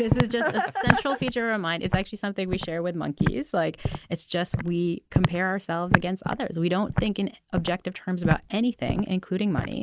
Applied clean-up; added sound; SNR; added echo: none; Walk, footsteps; 3 dB; none.